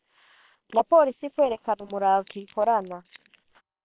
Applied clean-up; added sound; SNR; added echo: neural separator model SepFormer WHAM!.